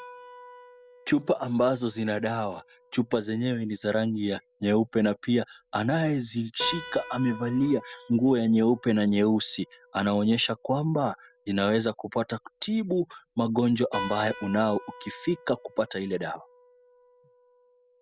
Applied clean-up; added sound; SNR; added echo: none; Keyboard (musical); 18 dB; none.